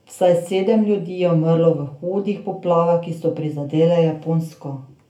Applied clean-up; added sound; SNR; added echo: none; none; none; reverberation time 0.3 s.